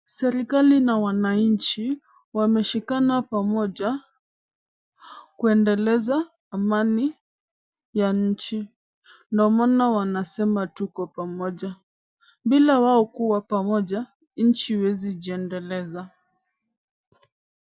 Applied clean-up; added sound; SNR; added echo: none; none; none; none.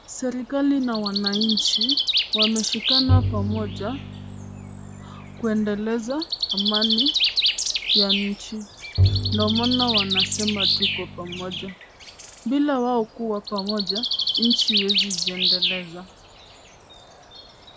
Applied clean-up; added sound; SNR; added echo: none; Bowed string instrument + Bird; -2 dB; none.